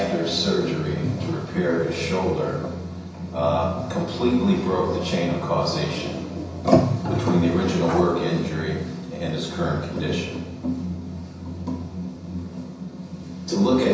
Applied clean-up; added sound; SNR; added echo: none; Bark; 11 dB; reverberation time 0.6 s.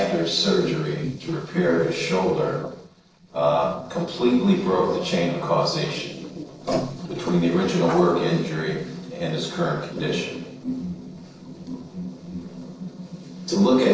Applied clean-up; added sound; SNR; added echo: neural separator model SepFormer DNS4.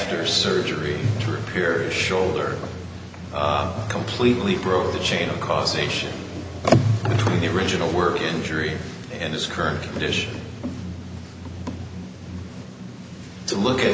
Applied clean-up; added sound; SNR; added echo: none; none; none; none.